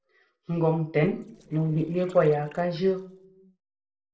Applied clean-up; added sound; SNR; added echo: neural separator model SepFormer DNS4.